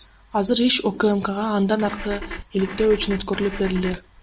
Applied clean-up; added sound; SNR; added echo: none; Engine / Car; 10 dB; none.